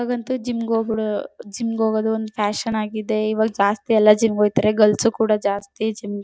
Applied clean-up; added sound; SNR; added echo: neural mask model DeepFilterNet 3.